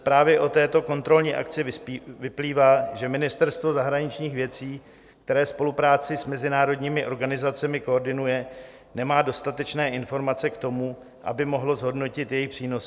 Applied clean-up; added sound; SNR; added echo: none; none; none; none.